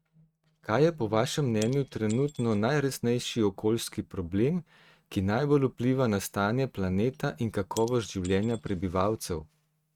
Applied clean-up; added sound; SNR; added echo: neural mask model RNNoise.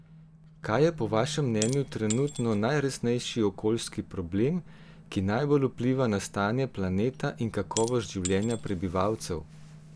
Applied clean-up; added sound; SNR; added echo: none; Shatter / Crushing; 15 dB; none.